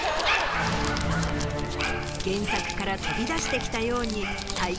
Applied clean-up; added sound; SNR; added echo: none; Dog + Crumpling, crinkling; 3 dB; none.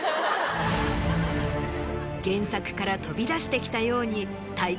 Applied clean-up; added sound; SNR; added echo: none; none; none; none.